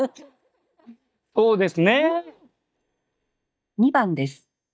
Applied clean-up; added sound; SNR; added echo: neural mask model DeepFilterNet 3.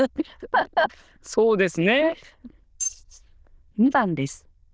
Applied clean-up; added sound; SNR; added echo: neural diffusion model UNIVERSE++.